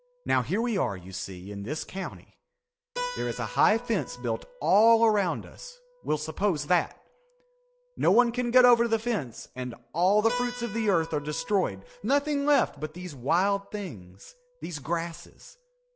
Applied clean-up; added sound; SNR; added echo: none; Keyboard (musical); 17 dB; none.